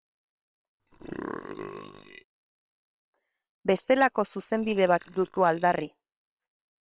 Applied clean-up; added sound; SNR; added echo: neural separator model SepFormer WHAM!.